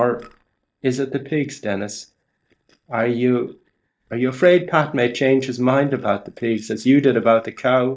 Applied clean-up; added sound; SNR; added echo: neural mask model DeepFilterNet 3.